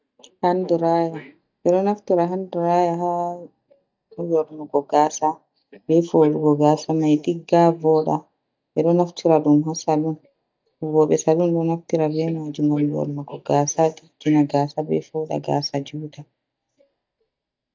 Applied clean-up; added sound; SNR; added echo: neural mask model DeepFilterNet 3.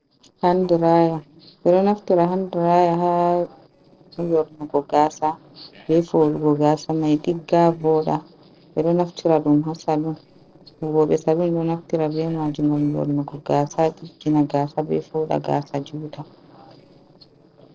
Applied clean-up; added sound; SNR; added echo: neural separator model SepFormer DNS4.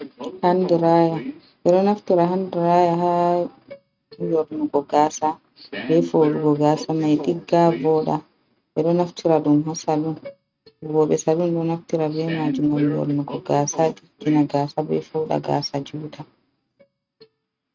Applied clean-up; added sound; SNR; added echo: neural mask model RNNoise.